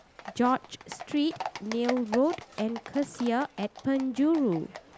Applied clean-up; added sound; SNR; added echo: none; Livestock, farm animals, working animals; 12 dB; none.